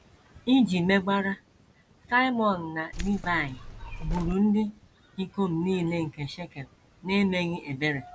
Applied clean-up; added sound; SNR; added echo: none; Keys jangling; 7 dB; none.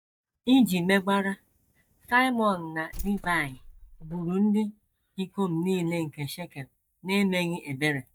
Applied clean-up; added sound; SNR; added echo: neural mask model DeepFilterNet 3.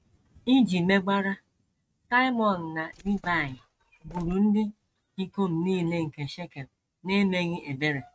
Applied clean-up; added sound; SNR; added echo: neural mask model RNNoise.